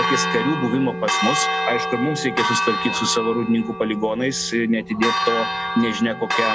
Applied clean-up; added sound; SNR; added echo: none; Church bell; 2 dB; none.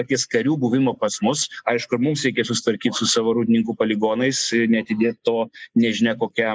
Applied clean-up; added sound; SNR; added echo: neural mask model Resemble Enhance denoiser.